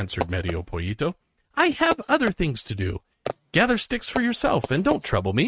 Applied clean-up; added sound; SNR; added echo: neural mask model RNNoise.